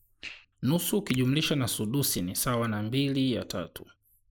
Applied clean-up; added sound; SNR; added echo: neural mask model Resemble Enhance denoiser.